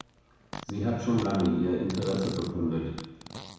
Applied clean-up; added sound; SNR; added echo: none; Fart; 14 dB; reverberation time 1.1 s.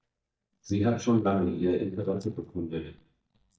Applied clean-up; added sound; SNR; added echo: neural mask model DeepFilterNet 3.